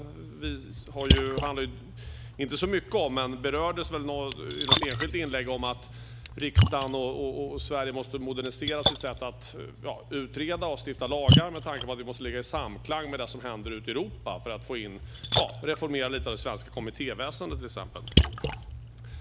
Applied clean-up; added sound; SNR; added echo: none; Splash, splatter; -2 dB; none.